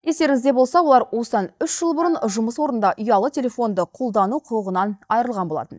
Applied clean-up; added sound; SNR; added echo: neural mask model DeepFilterNet 3.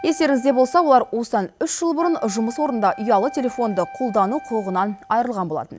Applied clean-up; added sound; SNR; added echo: none; Wind instrument, woodwind instrument; 18 dB; none.